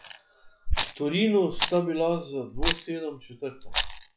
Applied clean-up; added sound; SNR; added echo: classical method log-MMSE.